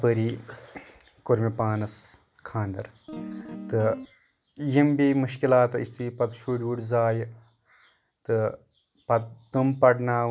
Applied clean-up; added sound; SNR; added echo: none; Guitar; 12 dB; none.